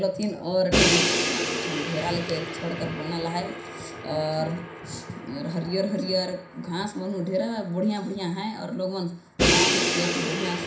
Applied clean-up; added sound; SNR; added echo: none; Crash cymbal; 0 dB; reverberation time 0.5 s.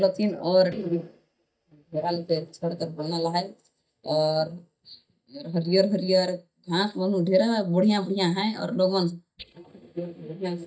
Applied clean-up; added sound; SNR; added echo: neural mask model DeepFilterNet 3.